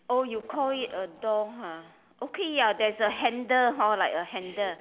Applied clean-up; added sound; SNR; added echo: none; none; none; none.